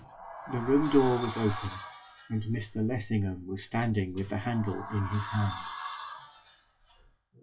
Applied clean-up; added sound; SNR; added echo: classical method WPE with log-MMSE.